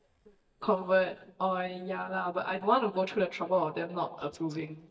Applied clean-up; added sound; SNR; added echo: neural mask model DeepFilterNet 3.